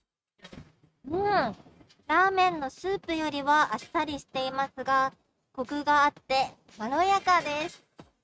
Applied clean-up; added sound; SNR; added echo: neural mask model RNNoise.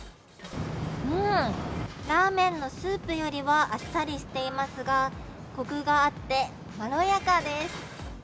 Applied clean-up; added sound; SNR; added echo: none; Dishes, pots, and pans; 20 dB; none.